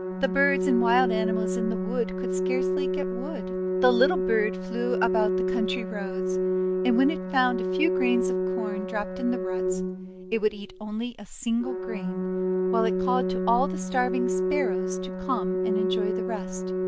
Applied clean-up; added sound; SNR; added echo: none; Organ; -1 dB; none.